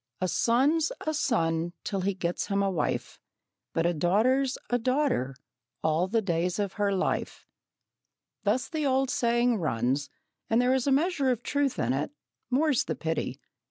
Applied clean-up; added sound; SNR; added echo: none; none; none; none.